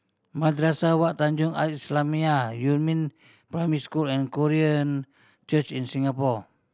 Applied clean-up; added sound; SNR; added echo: none; none; none; none.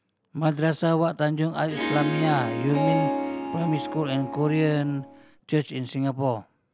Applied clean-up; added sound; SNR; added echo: none; Harp; 4 dB; none.